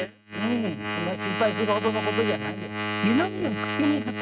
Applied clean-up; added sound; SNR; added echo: neural mask model RNNoise.